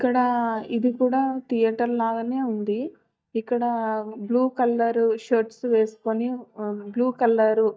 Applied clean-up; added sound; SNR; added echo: neural mask model DeepFilterNet 3.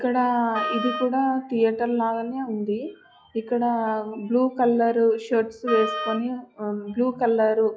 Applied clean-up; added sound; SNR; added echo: classical method log-MMSE.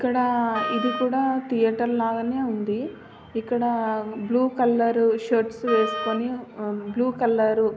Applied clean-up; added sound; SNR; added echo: none; Wind instrument, woodwind instrument; 8 dB; none.